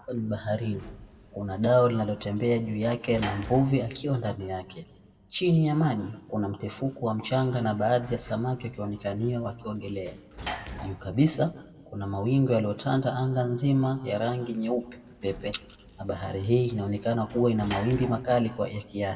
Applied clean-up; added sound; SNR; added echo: none; Sliding door / Slam; 18 dB; reverberation time 1.1 s.